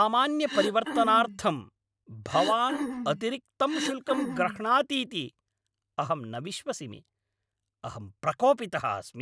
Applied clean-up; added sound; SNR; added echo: none; Cough; 6 dB; none.